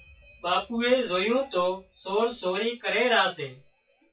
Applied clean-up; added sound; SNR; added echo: classical method WPE with log-MMSE.